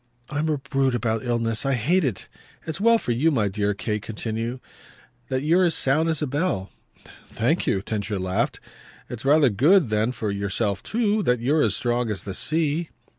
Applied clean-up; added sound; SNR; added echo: none; none; none; none.